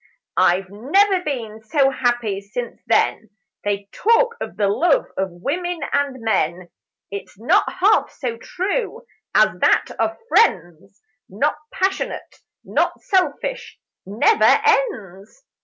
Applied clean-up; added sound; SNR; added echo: none; none; none; none.